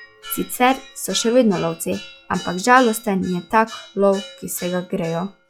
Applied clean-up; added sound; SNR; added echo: classical method log-MMSE.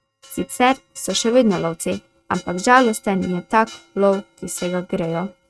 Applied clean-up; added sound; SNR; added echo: neural mask model RNNoise.